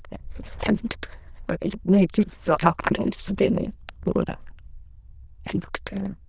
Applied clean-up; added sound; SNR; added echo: neural diffusion model UNIVERSE++.